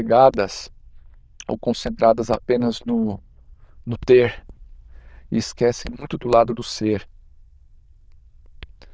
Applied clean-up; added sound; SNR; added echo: neural diffusion model UNIVERSE++.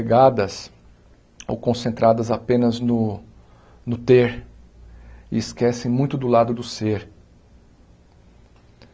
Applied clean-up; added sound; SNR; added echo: none; none; none; none.